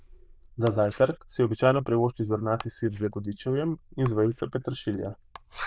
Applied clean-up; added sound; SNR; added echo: neural diffusion model UNIVERSE++.